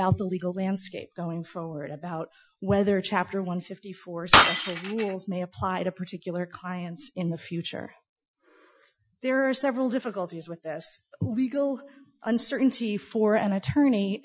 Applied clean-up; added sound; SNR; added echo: classical method Wiener filter.